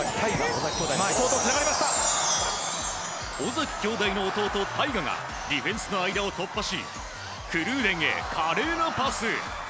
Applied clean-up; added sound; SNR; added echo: none; Chime; 7 dB; none.